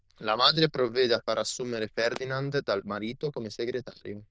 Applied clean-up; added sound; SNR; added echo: neural diffusion model UNIVERSE++.